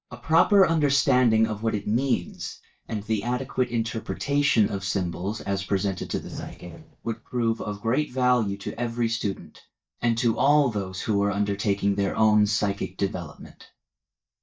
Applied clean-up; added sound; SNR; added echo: neural mask model DeepFilterNet 3.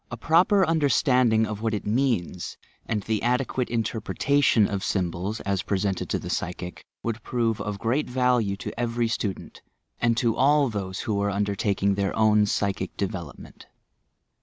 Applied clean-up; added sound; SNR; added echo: none; none; none; none.